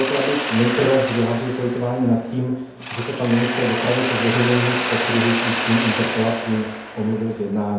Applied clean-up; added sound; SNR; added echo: none; Mechanisms; 4 dB; reverberation time 1.9 s.